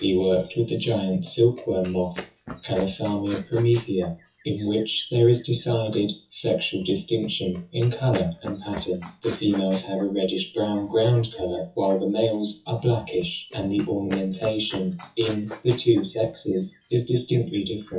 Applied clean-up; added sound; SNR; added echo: classical method WPE with log-MMSE.